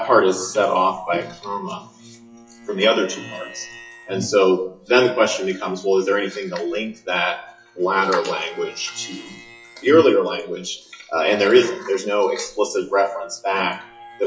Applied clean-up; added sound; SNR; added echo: classical method WPE with log-MMSE.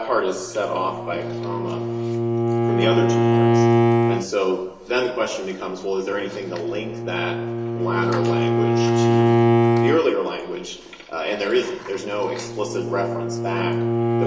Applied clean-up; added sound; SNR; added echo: none; Bowed string instrument; -4 dB; reverberation time 1.2 s.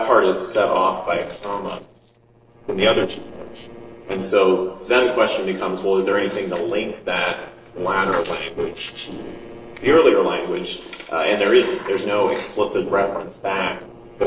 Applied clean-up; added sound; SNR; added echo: neural separator model SepFormer DNS4.